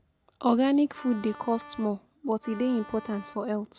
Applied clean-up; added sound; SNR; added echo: none; Wind instrument, woodwind instrument; 19 dB; none.